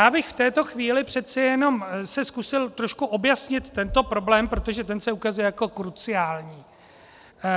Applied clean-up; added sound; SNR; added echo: none; none; none; none.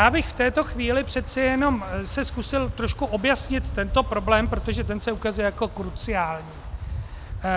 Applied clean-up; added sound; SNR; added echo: none; Wind; 7 dB; none.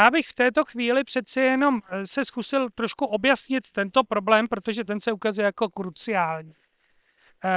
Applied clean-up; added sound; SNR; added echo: neural separator model SepFormer WHAM!.